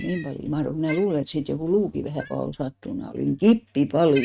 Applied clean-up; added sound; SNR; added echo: neural mask model RNNoise.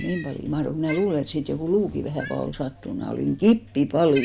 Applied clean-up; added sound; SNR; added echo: none; Cat; 19 dB; none.